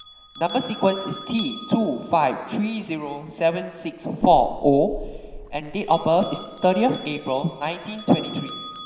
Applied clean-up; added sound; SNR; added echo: none; Bell; 15 dB; reverberation time 2.0 s.